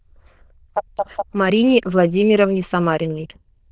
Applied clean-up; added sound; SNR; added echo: neural diffusion model UNIVERSE++.